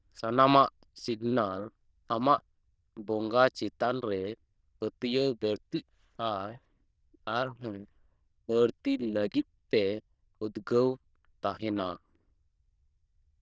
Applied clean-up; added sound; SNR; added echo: neural diffusion model UNIVERSE++.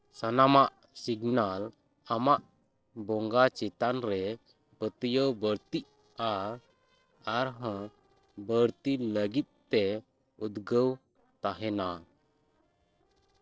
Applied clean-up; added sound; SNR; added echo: neural separator model SepFormer DNS4.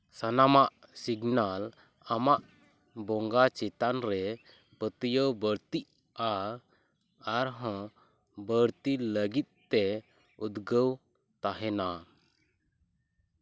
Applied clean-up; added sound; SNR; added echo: none; none; none; none.